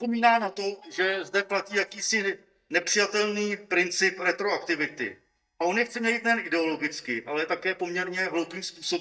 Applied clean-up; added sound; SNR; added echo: neural mask model DeepFilterNet 3.